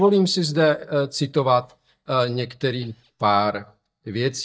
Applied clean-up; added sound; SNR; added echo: neural mask model DeepFilterNet 3.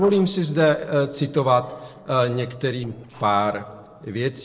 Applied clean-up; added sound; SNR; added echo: neural separator model SepFormer DNS4.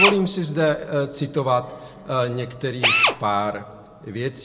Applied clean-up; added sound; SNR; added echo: none; Drill; 2 dB; reverberation time 2.0 s.